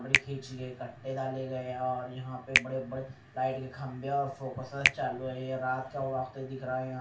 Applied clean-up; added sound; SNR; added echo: none; Finger snapping; 1 dB; reverberation time 0.3 s.